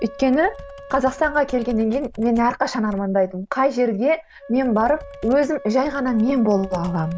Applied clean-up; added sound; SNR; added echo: none; Computer keyboard + Wind instrument, woodwind instrument; 18 dB; none.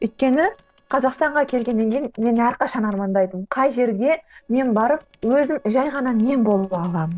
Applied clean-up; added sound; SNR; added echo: neural separator model SepFormer DNS4.